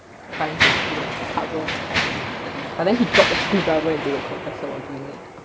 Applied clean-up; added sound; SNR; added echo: none; Mechanisms; 0 dB; none.